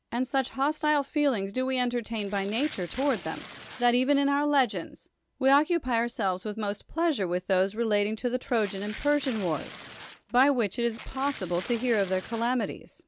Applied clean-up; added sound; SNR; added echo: none; Tearing; 14 dB; none.